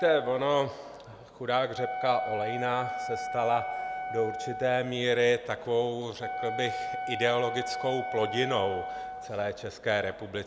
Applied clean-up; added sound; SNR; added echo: none; Wind instrument, woodwind instrument; 7 dB; none.